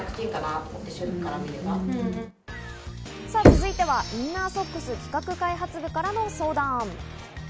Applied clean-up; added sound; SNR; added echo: none; Knock; -5 dB; none.